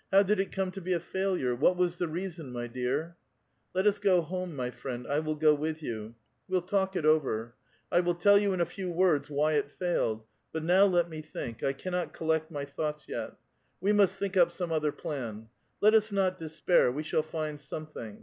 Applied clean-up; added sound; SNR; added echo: none; none; none; none.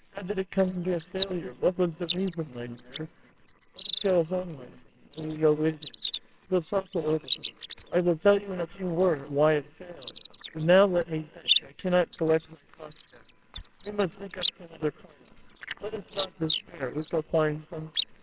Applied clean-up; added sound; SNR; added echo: neural separator model SepFormer WHAMR!.